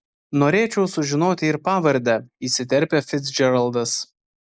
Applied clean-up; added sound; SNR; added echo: neural mask model Resemble Enhance denoiser.